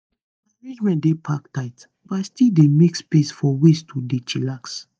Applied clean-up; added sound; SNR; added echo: neural mask model DeepFilterNet 3.